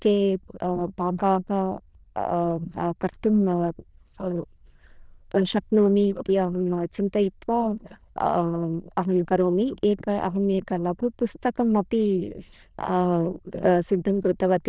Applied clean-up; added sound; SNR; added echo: neural diffusion model UNIVERSE++.